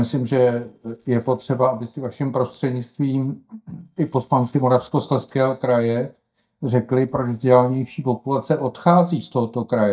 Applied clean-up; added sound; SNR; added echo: neural mask model DeepFilterNet 3.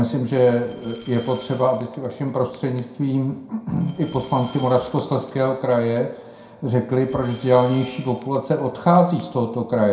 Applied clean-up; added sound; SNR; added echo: none; Glass; 9 dB; reverberation time 0.5 s.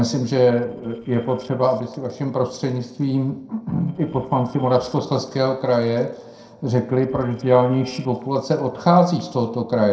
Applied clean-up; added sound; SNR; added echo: neural separator model SepFormer DNS4.